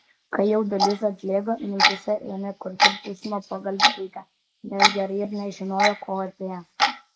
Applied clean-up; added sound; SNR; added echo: neural mask model Resemble Enhance denoiser.